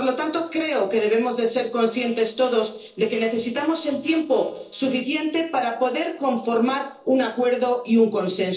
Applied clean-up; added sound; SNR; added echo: neural separator model SepFormer DNS4.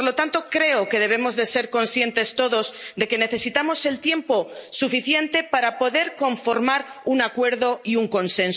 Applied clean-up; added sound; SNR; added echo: none; none; none; none.